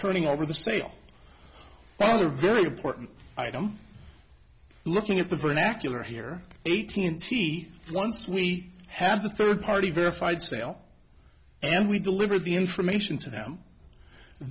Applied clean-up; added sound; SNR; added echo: none; none; none; none.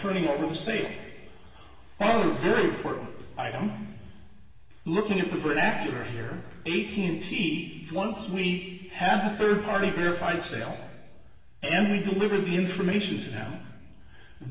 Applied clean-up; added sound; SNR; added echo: none; none; none; reverberation time 1.4 s.